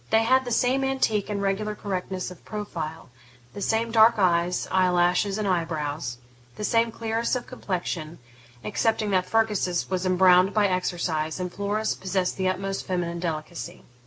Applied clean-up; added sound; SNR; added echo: none; none; none; none.